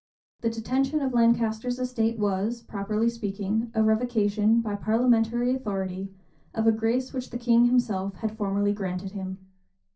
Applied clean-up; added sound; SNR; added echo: none; none; none; reverberation time 0.3 s.